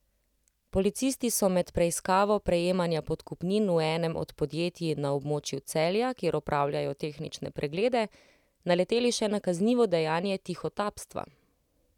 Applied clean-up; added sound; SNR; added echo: none; none; none; none.